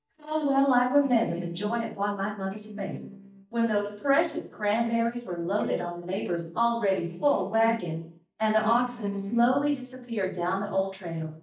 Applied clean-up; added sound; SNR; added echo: neural mask model DeepFilterNet 3.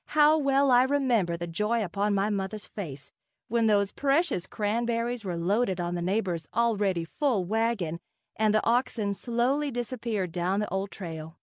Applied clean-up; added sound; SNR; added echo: none; none; none; none.